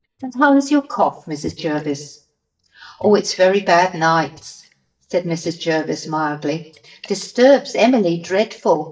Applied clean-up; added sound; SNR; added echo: neural mask model DeepFilterNet 3.